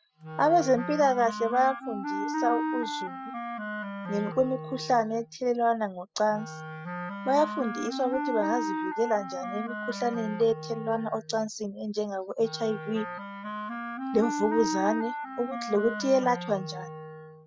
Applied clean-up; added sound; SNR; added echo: classical method spectral subtraction.